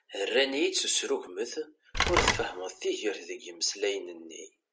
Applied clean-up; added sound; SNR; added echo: none; Telephone; -1 dB; none.